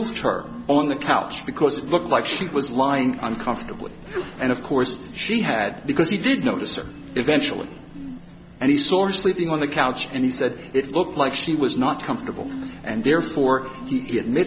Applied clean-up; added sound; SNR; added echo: none; Sneeze; 17 dB; none.